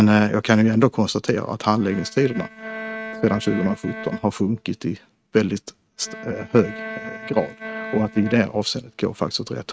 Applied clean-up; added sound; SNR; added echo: neural mask model RNNoise.